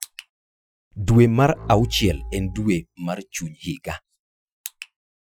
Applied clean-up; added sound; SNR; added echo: classical method Wiener filter.